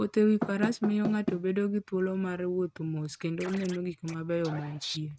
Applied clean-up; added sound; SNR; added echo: neural mask model RNNoise.